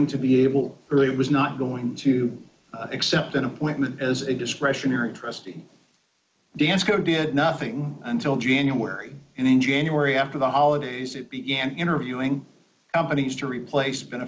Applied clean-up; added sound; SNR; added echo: neural mask model Resemble Enhance denoiser.